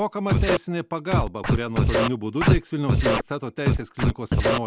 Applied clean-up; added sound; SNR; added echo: none; Scratching (performance technique); -4 dB; none.